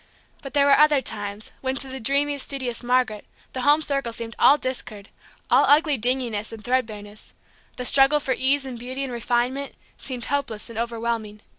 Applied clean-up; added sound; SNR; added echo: none; none; none; none.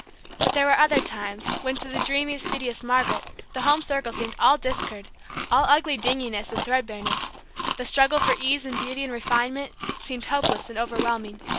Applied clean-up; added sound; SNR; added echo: none; Chewing, mastication; 5 dB; none.